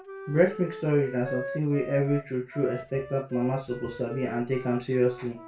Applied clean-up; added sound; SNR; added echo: none; Wind instrument, woodwind instrument; 13 dB; reverberation time 0.3 s.